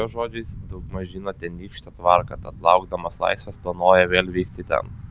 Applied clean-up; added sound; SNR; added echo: none; Thunder / Bicycle; 15 dB; none.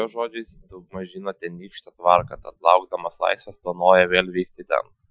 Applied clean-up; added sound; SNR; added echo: classical method Wiener filter.